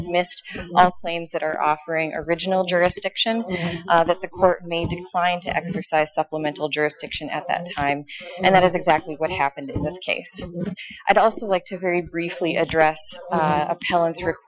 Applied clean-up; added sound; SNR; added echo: classical method Wiener filter.